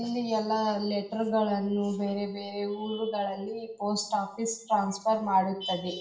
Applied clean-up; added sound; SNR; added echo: none; none; none; reverberation time 0.6 s.